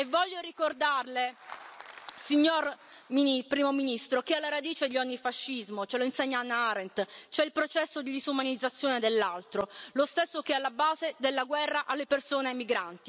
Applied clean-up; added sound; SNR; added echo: none; none; none; none.